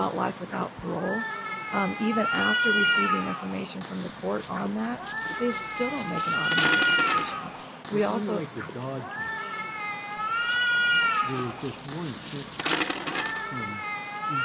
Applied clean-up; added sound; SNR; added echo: none; Coin (dropping) + Cat; -4 dB; none.